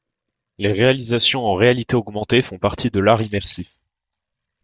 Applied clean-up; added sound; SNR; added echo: neural mask model DeepFilterNet 3.